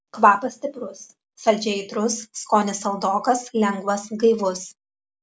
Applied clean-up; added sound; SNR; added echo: none; none; none; none.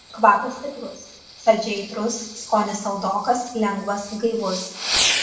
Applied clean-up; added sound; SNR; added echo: none; Fireworks; 7 dB; reverberation time 0.7 s.